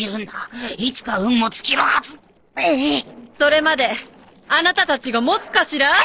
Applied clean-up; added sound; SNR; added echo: neural separator model SepFormer DNS4.